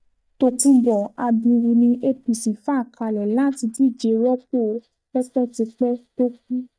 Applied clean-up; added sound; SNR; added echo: neural mask model DeepFilterNet 3.